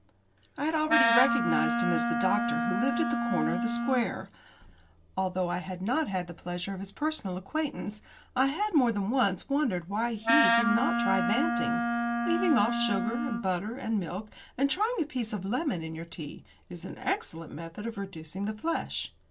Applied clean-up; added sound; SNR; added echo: none; Wind instrument, woodwind instrument; -2 dB; none.